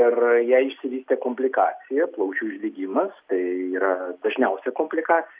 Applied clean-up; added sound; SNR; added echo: none; none; none; none.